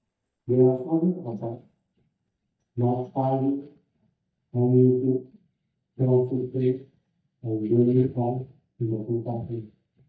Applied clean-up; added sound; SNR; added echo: neural mask model DeepFilterNet 3.